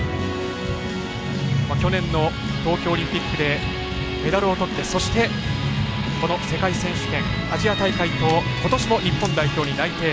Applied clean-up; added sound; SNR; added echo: none; none; none; none.